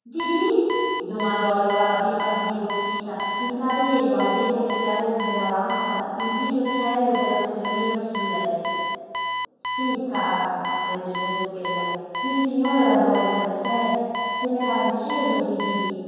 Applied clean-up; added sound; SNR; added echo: none; Alarm; 4 dB; reverberation time 2.1 s.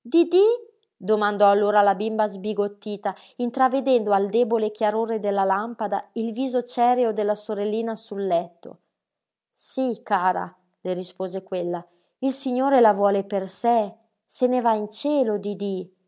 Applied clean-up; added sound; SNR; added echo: none; none; none; none.